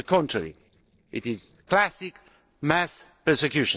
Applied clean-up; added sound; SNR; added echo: neural separator model SepFormer DNS4.